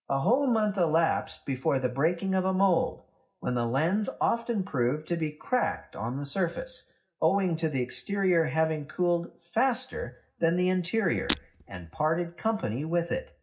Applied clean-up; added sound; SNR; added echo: none; Shatter; 10 dB; reverberation time 0.4 s.